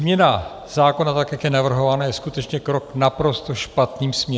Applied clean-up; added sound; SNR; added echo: none; none; none; none.